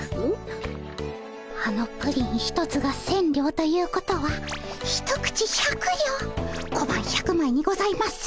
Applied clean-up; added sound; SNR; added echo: none; none; none; none.